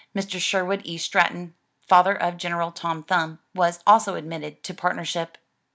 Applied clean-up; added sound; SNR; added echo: none; none; none; none.